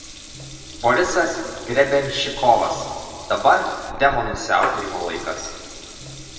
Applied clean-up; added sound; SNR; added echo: none; Water tap, faucet / Liquid; 12 dB; reverberation time 2.3 s.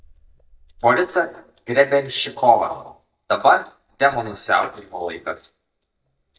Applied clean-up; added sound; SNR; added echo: neural mask model DeepFilterNet 3.